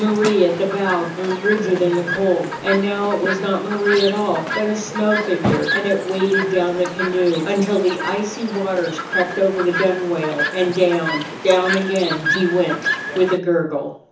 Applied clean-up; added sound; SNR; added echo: none; Chirp, tweet; 6 dB; reverberation time 0.7 s.